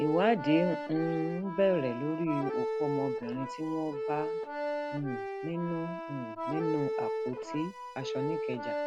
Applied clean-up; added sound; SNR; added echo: none; Accordion; 3 dB; none.